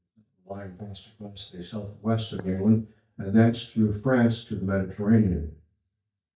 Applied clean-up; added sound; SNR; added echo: neural mask model DeepFilterNet 3.